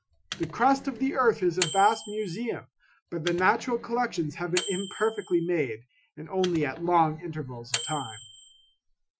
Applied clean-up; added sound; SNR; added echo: classical method Wiener filter.